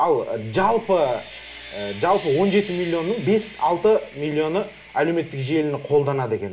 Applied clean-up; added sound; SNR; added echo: none; Sawing; 19 dB; reverberation time 0.4 s.